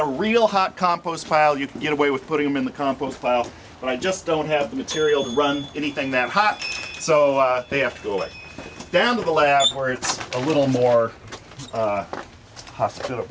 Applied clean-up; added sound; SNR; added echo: none; none; none; none.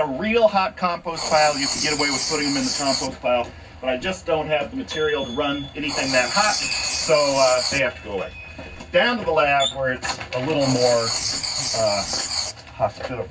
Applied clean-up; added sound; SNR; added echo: none; Writing; 7 dB; reverberation time 0.4 s.